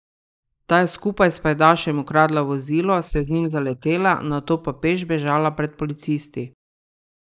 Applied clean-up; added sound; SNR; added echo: neural mask model Resemble Enhance denoiser.